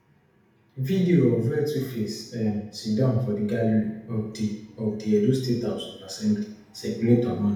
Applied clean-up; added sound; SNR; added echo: none; none; none; reverberation time 0.8 s.